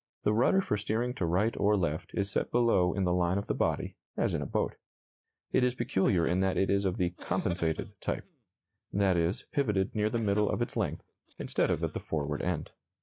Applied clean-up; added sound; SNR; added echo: neural mask model DeepFilterNet 3.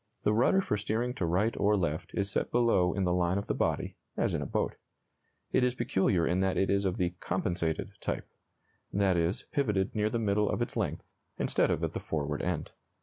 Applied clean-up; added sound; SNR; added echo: none; none; none; none.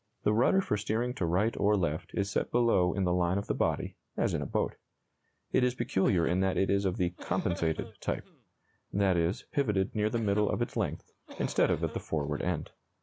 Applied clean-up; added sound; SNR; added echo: none; Cough; 19 dB; none.